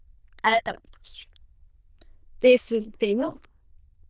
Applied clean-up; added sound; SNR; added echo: neural diffusion model UNIVERSE++.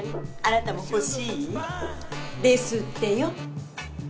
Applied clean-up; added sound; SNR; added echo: none; Gong; 11 dB; none.